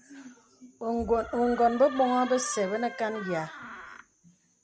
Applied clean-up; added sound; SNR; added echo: none; Door; 13 dB; none.